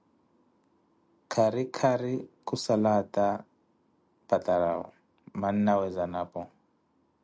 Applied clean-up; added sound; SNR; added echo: none; none; none; none.